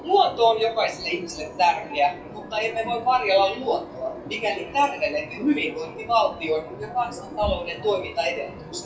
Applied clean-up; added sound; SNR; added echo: classical method WPE with log-MMSE.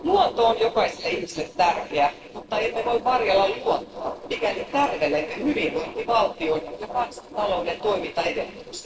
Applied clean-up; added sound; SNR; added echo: neural separator model SepFormer DNS4.